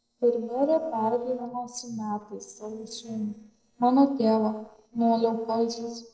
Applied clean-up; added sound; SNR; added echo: neural separator model SepFormer DNS4.